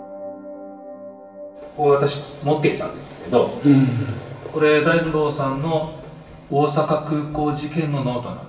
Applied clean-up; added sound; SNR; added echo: none; none; none; reverberation time 1.0 s.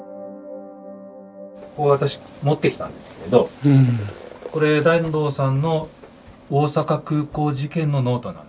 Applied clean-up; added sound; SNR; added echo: none; none; none; none.